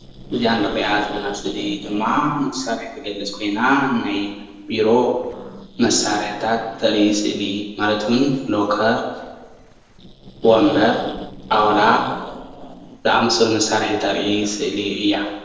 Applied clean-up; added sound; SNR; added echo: neural separator model SepFormer DNS4.